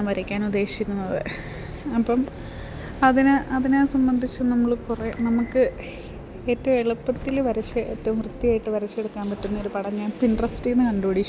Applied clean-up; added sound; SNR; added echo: none; Walk, footsteps; 18 dB; none.